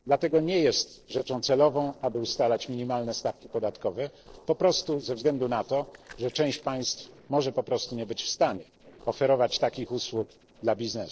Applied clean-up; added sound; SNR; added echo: neural separator model SepFormer DNS4.